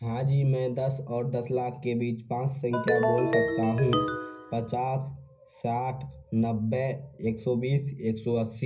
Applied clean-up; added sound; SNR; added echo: none; Ringtone; 0 dB; reverberation time 0.4 s.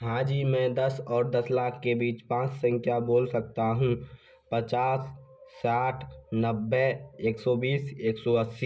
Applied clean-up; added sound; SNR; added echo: none; none; none; none.